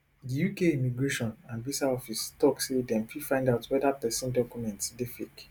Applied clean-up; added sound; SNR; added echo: none; none; none; none.